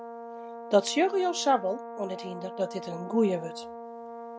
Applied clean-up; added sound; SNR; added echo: none; Brass instrument; 11 dB; none.